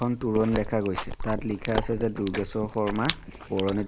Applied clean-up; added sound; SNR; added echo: none; Chewing, mastication; 6 dB; none.